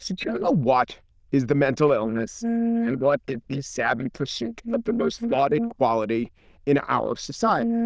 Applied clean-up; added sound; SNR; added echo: neural diffusion model UNIVERSE++.